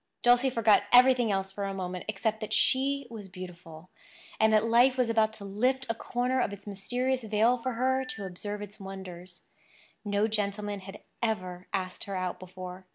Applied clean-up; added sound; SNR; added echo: none; Telephone; 15 dB; none.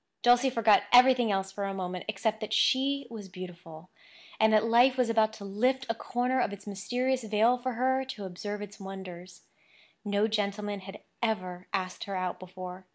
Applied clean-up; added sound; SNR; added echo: none; none; none; none.